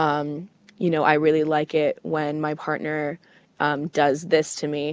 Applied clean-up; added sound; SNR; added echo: none; none; none; none.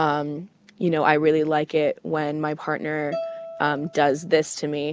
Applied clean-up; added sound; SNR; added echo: none; Bowed string instrument; 13 dB; none.